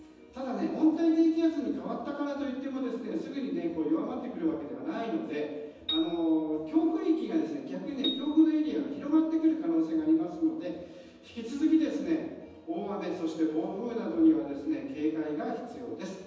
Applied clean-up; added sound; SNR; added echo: none; Piano; 12 dB; reverberation time 1.1 s.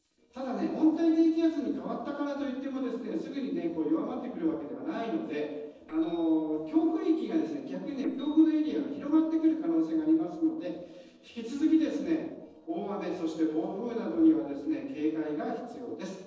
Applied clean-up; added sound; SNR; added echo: neural separator model SepFormer DNS4.